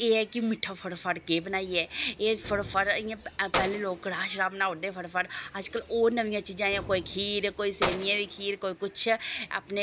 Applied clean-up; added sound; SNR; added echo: none; Keys jangling; 11 dB; none.